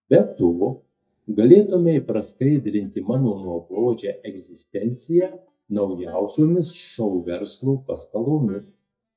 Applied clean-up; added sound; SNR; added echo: neural mask model DeepFilterNet 3.